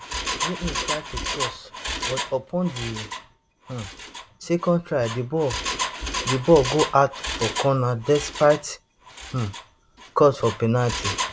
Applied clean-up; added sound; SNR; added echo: none; Engine; 7 dB; none.